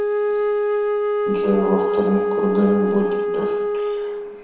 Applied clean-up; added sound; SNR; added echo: none; Wind instrument, woodwind instrument; -3 dB; reverberation time 0.8 s.